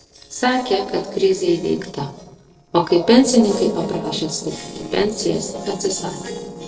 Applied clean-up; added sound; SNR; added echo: neural separator model SepFormer DNS4.